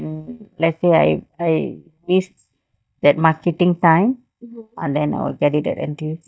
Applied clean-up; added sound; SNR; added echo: neural mask model DeepFilterNet 3.